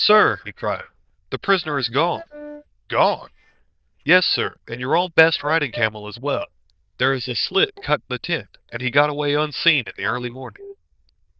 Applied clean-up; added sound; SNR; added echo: neural diffusion model UNIVERSE++.